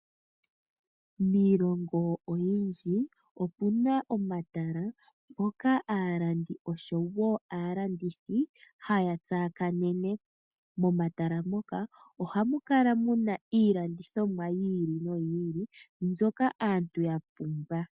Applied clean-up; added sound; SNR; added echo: none; none; none; none.